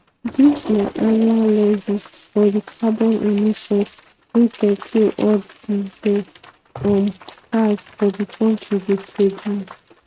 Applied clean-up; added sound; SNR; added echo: neural mask model RNNoise.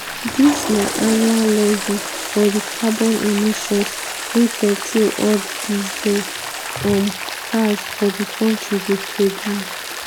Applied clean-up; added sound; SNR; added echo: none; Rain + Toilet flush; 7 dB; none.